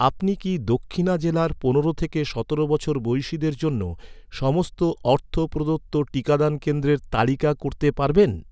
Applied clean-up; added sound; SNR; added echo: none; none; none; none.